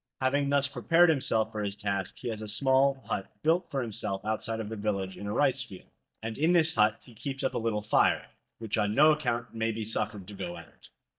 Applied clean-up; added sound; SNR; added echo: neural mask model DeepFilterNet 3.